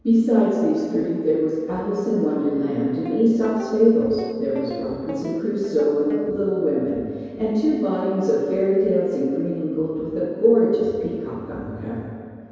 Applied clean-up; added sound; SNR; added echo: none; Guitar; 15 dB; reverberation time 2.2 s.